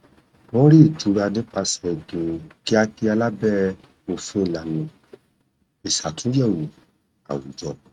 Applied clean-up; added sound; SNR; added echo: neural mask model RNNoise.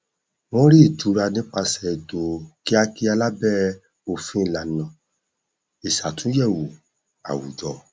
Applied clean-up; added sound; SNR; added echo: none; none; none; none.